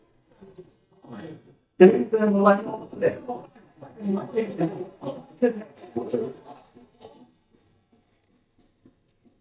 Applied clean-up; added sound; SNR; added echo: neural mask model DeepFilterNet 3.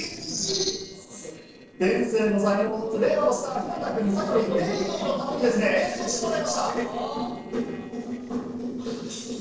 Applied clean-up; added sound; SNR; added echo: neural separator model SepFormer DNS4.